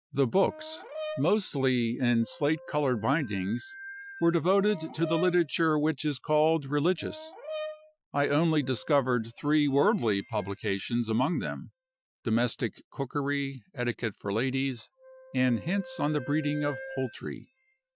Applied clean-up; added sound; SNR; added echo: classical method Wiener filter.